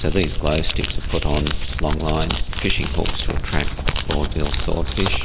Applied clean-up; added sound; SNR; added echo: none; Crumpling, crinkling; -3 dB; none.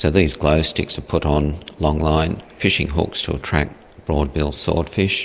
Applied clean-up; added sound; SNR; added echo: none; none; none; none.